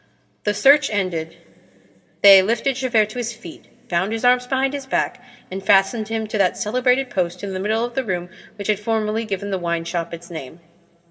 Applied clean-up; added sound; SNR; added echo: none; none; none; reverberation time 1.3 s.